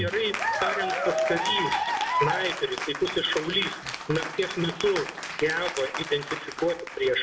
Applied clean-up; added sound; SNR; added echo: none; Applause / Cheering; 2 dB; reverberation time 0.8 s.